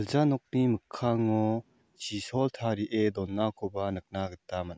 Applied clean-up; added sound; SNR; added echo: none; none; none; none.